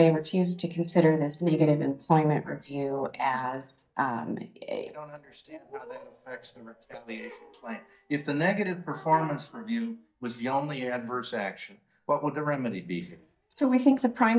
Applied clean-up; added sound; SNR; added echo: neural mask model DeepFilterNet 3.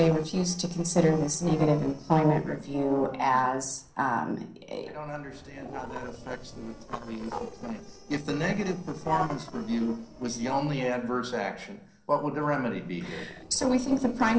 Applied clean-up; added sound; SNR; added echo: neural separator model SepFormer DNS4.